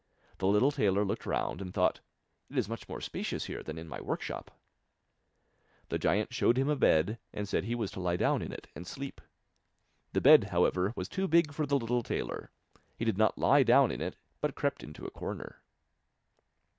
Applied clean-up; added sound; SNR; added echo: none; none; none; none.